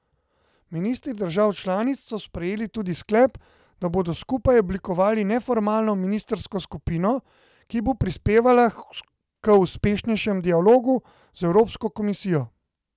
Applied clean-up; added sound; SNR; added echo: none; none; none; none.